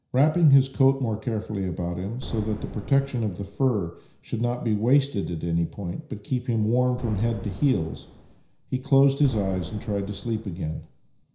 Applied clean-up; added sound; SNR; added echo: none; Boom; 14 dB; reverberation time 0.5 s.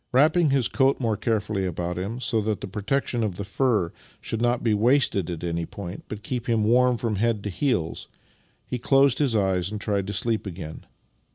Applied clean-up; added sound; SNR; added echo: none; none; none; none.